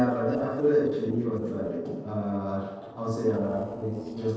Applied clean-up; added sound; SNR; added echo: neural separator model SepFormer DNS4.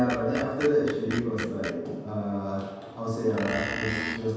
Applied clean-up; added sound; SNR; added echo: none; Screech; 9 dB; reverberation time 1.2 s.